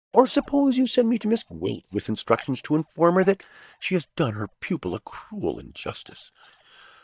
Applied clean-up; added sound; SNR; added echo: neural mask model DeepFilterNet 3.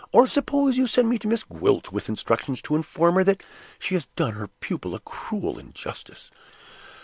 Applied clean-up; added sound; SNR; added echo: none; none; none; none.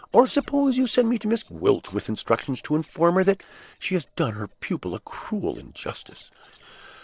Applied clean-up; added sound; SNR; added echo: neural separator model SepFormer DNS4.